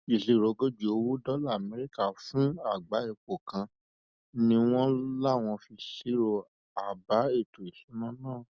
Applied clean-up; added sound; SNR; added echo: none; none; none; none.